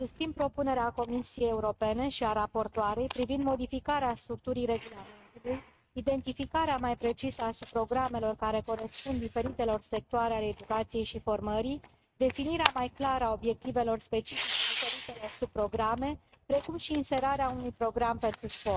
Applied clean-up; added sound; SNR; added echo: neural mask model RNNoise.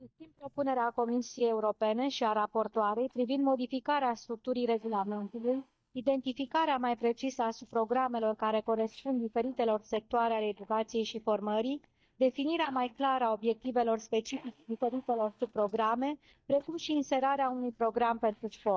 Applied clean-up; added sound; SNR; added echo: neural mask model DeepFilterNet 3.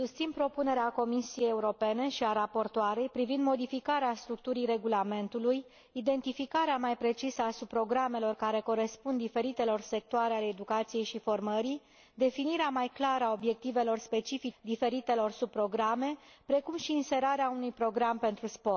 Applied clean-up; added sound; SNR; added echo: none; none; none; none.